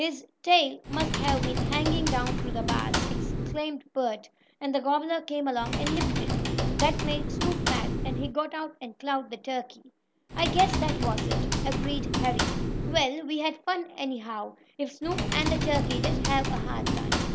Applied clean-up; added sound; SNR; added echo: none; Computer keyboard; 0 dB; none.